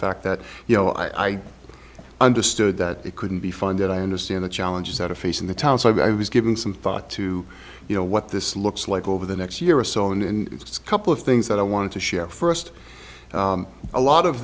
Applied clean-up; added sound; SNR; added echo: none; none; none; none.